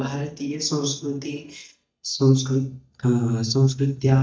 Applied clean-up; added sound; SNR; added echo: neural mask model DeepFilterNet 3.